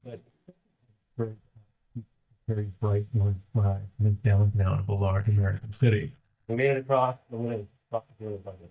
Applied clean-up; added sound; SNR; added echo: neural mask model DeepFilterNet 3.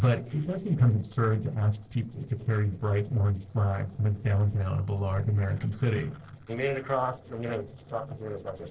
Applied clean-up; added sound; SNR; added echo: neural separator model SepFormer DNS4.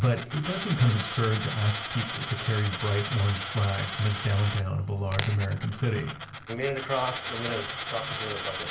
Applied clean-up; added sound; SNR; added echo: none; Coin (dropping); 8 dB; reverberation time 0.4 s.